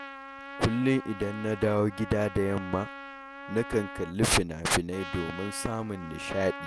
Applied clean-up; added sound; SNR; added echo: none; Trumpet; 13 dB; none.